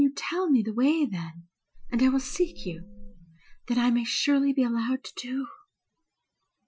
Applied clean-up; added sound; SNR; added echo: classical method Wiener filter.